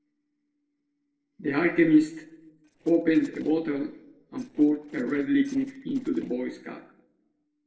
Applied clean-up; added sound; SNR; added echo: neural separator model SepFormer DNS4.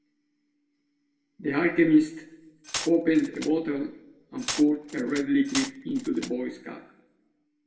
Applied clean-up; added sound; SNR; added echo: none; Glass; 10 dB; reverberation time 0.6 s.